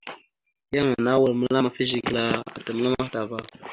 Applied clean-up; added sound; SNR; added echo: none; none; none; none.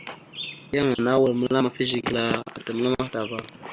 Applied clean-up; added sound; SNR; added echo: none; Chirp, tweet; 19 dB; none.